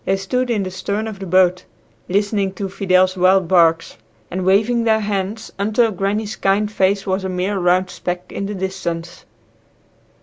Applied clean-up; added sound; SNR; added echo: none; none; none; none.